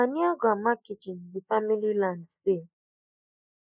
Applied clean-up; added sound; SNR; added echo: neural mask model Resemble Enhance denoiser.